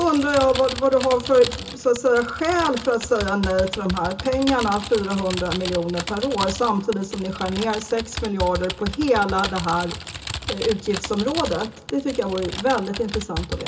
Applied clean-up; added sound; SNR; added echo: none; Typing; 10 dB; reverberation time 0.2 s.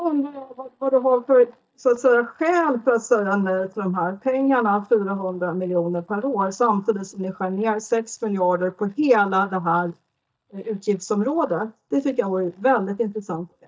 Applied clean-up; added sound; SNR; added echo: neural mask model DeepFilterNet 3.